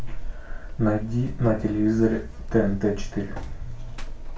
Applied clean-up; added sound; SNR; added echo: none; Buzz; 7 dB; reverberation time 0.3 s.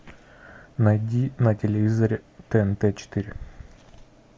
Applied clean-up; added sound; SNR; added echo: none; none; none; none.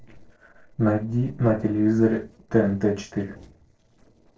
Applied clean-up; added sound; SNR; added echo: neural separator model SepFormer DNS4.